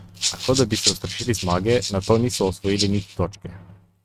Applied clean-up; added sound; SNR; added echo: neural mask model RNNoise.